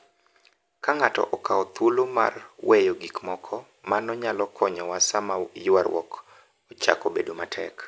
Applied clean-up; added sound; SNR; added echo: none; none; none; none.